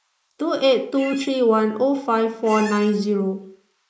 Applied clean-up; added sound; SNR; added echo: neural mask model Resemble Enhance denoiser.